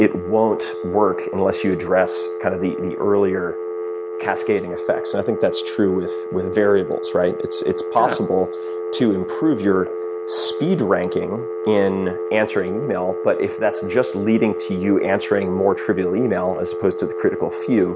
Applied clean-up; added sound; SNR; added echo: none; Telephone; 6 dB; none.